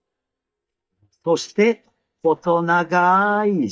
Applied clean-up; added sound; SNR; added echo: neural mask model DeepFilterNet 3.